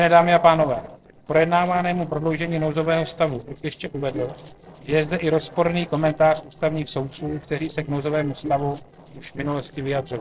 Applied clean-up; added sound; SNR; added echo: neural separator model SepFormer DNS4.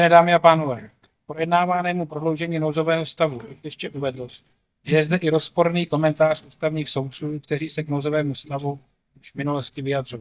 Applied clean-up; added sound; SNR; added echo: neural mask model DeepFilterNet 3.